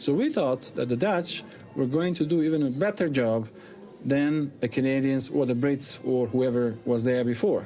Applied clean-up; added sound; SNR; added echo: none; none; none; none.